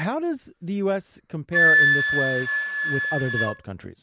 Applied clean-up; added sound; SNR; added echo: none; Wind instrument, woodwind instrument; -4 dB; none.